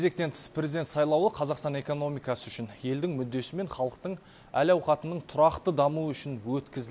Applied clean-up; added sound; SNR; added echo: none; none; none; none.